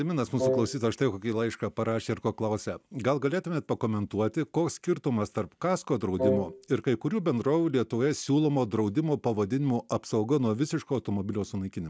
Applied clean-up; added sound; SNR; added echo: none; Wind instrument, woodwind instrument; 2 dB; none.